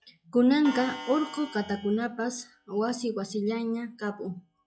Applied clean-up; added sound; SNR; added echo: classical method log-MMSE.